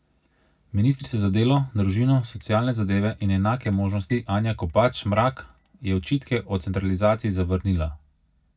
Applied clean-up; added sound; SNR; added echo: neural mask model DeepFilterNet 3.